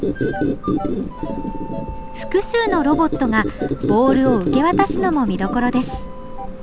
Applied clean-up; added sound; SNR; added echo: none; Squeak; 3 dB; none.